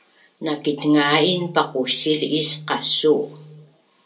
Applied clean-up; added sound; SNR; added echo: none; none; none; reverberation time 0.2 s.